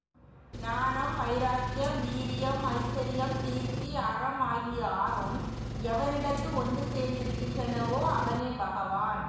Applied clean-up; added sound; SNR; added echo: none; Engine; 4 dB; reverberation time 1.1 s.